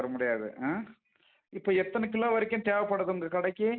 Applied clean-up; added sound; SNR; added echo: none; none; none; none.